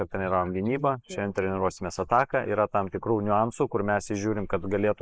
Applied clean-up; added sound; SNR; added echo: neural mask model Resemble Enhance denoiser.